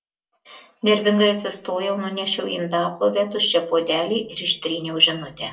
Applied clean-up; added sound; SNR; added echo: none; none; none; reverberation time 0.2 s.